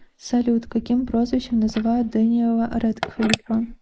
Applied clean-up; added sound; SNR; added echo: neural mask model Resemble Enhance denoiser.